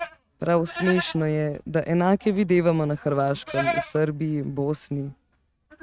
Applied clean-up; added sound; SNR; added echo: neural mask model RNNoise.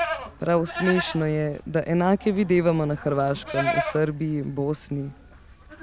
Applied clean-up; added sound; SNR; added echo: none; Livestock, farm animals, working animals; 8 dB; none.